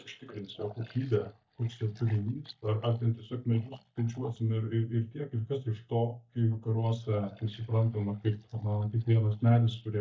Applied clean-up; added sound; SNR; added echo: neural mask model DeepFilterNet 3.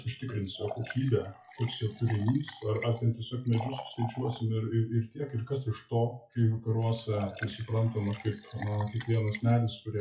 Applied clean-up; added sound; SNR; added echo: classical method WPE with log-MMSE.